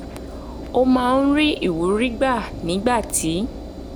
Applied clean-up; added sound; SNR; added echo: none; Engine; 12 dB; none.